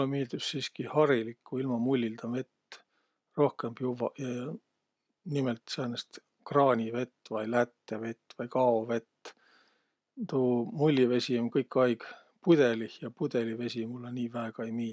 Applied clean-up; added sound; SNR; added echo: none; none; none; none.